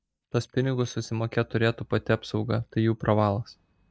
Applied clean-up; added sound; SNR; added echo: neural mask model DeepFilterNet 3.